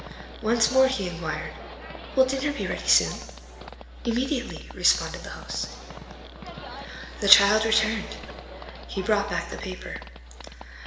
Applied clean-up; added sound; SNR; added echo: none; Livestock, farm animals, working animals; 14 dB; reverberation time 1.0 s.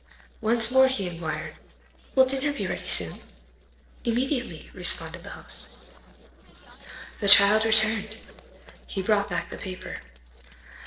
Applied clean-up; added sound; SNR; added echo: neural separator model SepFormer DNS4.